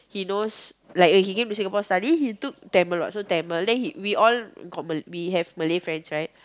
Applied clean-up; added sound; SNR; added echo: none; none; none; none.